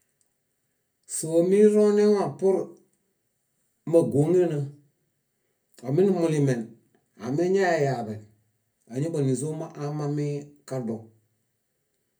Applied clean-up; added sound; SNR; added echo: none; none; none; reverberation time 0.3 s.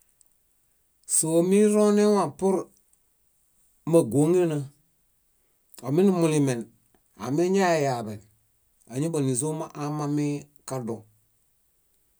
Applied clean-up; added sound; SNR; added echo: none; none; none; none.